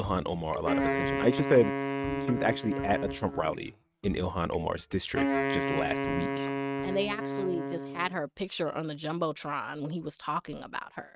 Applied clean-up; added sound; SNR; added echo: neural mask model RNNoise.